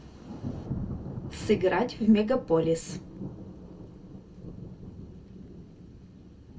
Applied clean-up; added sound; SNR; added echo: none; Thunder; 9 dB; reverberation time 0.2 s.